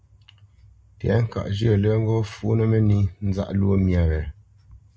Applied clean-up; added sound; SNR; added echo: none; none; none; none.